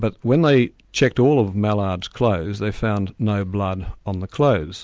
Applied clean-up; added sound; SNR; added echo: none; none; none; none.